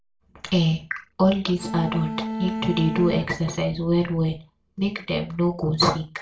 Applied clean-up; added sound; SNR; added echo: none; Bowed string instrument; 6 dB; reverberation time 0.3 s.